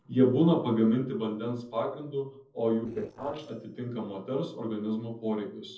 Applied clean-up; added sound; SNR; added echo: neural separator model SepFormer DNS4.